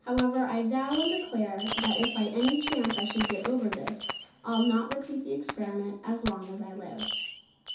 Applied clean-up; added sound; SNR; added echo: none; Fireworks; 7 dB; reverberation time 0.5 s.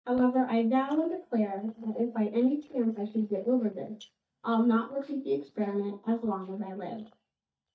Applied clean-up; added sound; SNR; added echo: neural mask model DeepFilterNet 3.